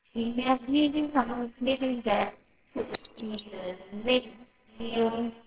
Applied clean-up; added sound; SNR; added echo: neural separator model SepFormer WHAMR!.